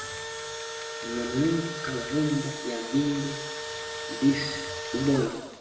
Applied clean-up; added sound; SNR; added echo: none; Engine / Drill; 6 dB; reverberation time 0.8 s.